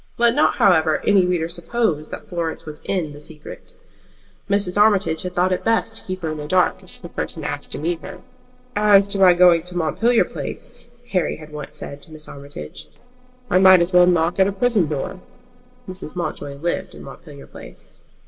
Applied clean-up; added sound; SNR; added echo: neural separator model SepFormer DNS4.